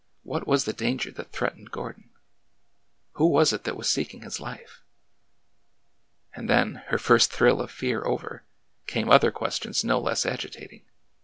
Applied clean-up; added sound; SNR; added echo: none; none; none; none.